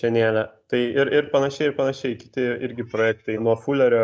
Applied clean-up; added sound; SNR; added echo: neural mask model DeepFilterNet 3.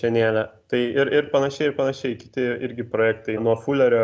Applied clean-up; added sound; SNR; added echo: none; none; none; none.